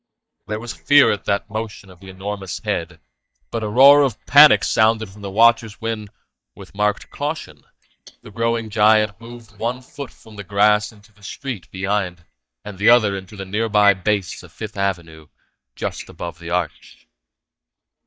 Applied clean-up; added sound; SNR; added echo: neural mask model DeepFilterNet 3.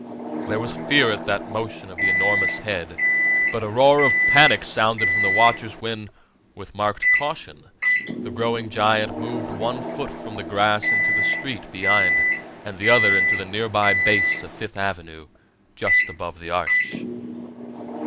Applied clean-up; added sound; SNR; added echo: none; Microwave oven; -1 dB; none.